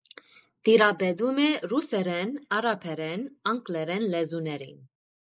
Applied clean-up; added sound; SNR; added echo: neural mask model Resemble Enhance denoiser.